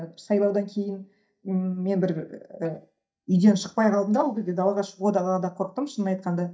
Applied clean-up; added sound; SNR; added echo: neural mask model DeepFilterNet 3.